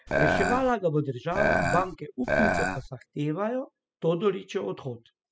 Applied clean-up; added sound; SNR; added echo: classical method spectral subtraction.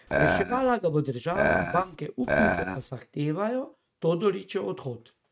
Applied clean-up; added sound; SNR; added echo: neural mask model RNNoise.